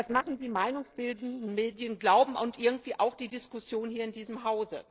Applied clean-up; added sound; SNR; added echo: neural separator model SepFormer DNS4.